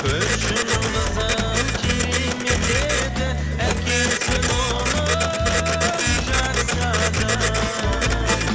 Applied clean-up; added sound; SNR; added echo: none; Printer; 2 dB; none.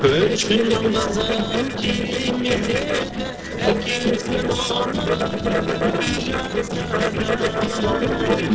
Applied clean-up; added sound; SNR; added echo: neural separator model SepFormer DNS4.